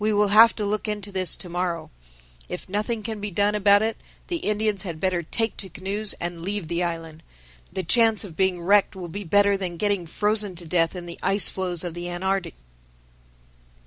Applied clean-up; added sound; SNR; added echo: none; none; none; none.